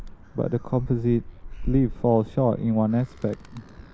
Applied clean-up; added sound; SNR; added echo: none; Animal; 11 dB; none.